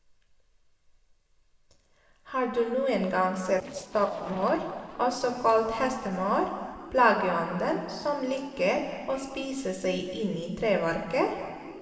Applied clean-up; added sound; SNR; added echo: neural separator model SepFormer DNS4.